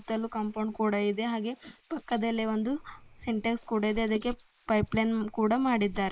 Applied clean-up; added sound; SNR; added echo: neural mask model Resemble Enhance denoiser.